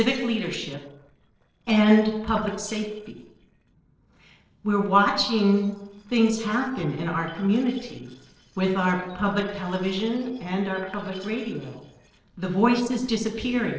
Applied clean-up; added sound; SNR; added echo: neural separator model SepFormer DNS4.